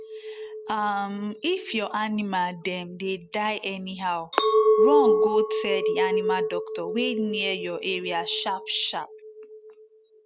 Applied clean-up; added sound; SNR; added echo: none; Chink, clink; -2 dB; none.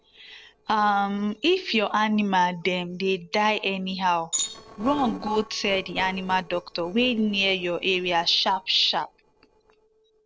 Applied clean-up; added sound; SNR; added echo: neural separator model SepFormer DNS4.